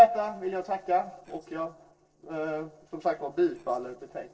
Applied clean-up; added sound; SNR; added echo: neural separator model SepFormer DNS4.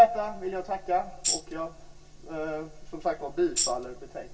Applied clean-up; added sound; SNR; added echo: none; Tambourine; 0 dB; reverberation time 0.1 s.